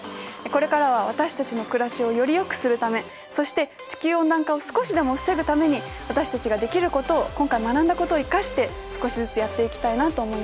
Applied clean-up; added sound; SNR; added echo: none; none; none; none.